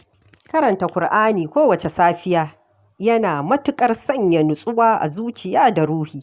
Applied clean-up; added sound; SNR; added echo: none; none; none; none.